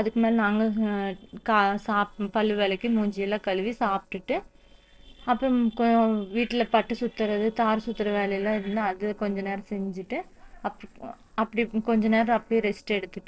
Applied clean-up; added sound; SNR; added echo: neural separator model SepFormer DNS4.